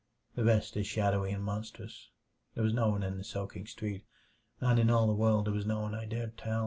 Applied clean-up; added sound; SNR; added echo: none; none; none; none.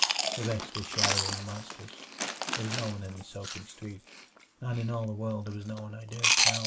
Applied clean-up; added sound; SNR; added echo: none; Chewing, mastication; -4 dB; none.